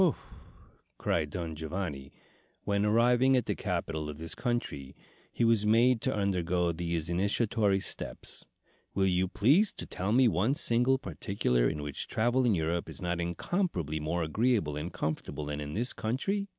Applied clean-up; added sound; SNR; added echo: none; none; none; none.